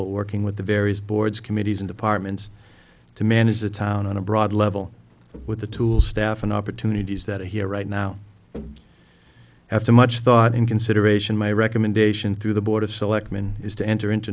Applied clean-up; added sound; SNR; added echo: none; none; none; none.